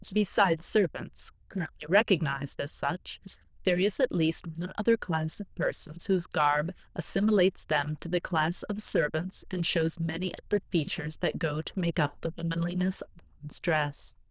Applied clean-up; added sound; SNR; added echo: neural diffusion model UNIVERSE++.